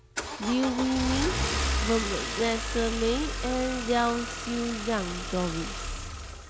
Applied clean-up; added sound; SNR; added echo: none; Engine starting / Car; 2 dB; none.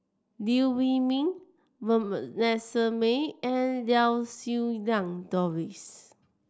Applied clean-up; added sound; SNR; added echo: none; none; none; none.